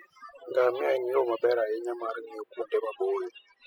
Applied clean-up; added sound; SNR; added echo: classical method spectral subtraction.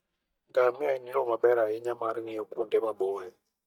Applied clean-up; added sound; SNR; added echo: neural mask model DeepFilterNet 3.